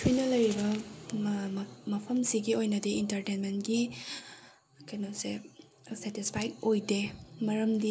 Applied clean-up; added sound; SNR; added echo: none; none; none; none.